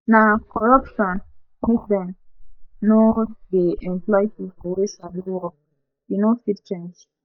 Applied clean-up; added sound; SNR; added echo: neural mask model DeepFilterNet 3.